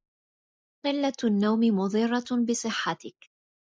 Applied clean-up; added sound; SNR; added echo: neural mask model Resemble Enhance denoiser.